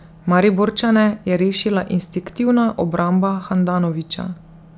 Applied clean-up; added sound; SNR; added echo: none; none; none; none.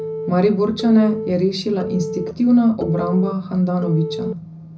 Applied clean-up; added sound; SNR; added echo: none; Telephone; 11 dB; reverberation time 0.4 s.